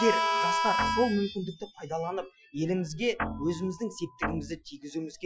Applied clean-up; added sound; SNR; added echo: classical method Wiener filter.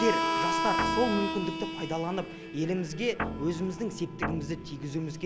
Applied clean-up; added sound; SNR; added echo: none; Harmonica + Guitar; 1 dB; none.